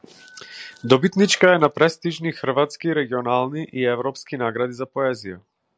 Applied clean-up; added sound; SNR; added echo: none; none; none; none.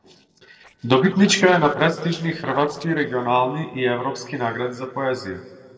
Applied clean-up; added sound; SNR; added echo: neural separator model SepFormer DNS4.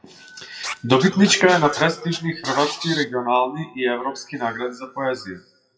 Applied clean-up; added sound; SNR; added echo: classical method WPE with log-MMSE.